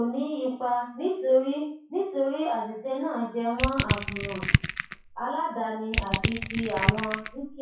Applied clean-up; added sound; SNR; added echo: classical method WPE with log-MMSE.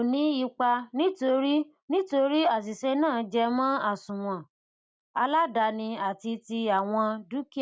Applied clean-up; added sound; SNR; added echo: none; none; none; none.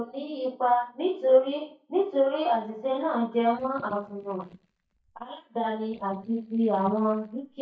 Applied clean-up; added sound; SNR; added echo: neural mask model DeepFilterNet 3.